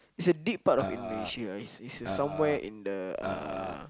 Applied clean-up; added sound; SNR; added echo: none; Burping, eructation; 6 dB; none.